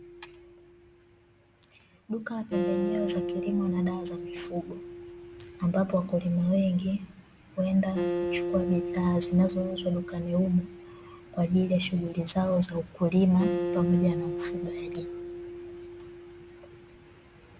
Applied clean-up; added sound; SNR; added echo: none; Acoustic guitar; 6 dB; none.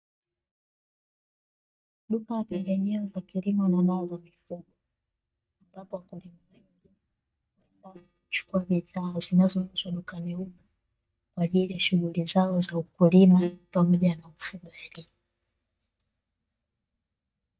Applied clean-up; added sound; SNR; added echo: neural mask model DeepFilterNet 3.